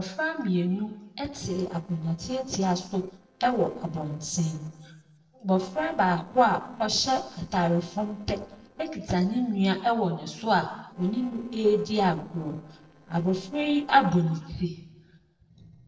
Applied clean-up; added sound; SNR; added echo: neural separator model SepFormer DNS4.